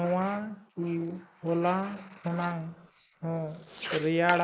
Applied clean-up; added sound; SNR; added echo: neural mask model Resemble Enhance denoiser.